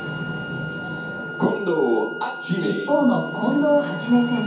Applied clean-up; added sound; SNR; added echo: none; Wind instrument, woodwind instrument; 11 dB; reverberation time 0.6 s.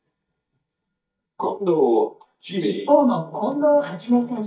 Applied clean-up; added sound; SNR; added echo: neural mask model DeepFilterNet 3.